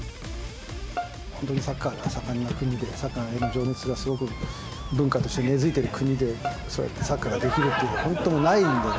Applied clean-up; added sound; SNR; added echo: none; Bowed string instrument; 15 dB; none.